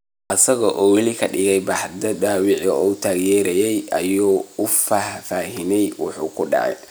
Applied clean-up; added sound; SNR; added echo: none; none; none; none.